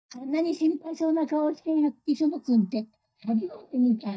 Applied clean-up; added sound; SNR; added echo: neural mask model DeepFilterNet 3.